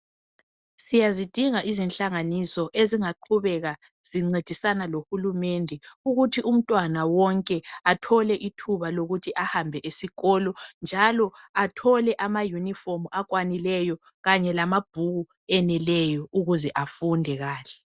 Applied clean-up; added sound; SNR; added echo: none; none; none; none.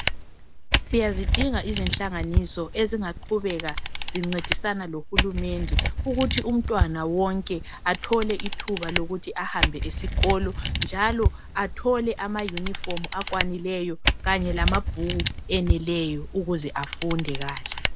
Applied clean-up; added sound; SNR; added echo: none; Camera; 0 dB; none.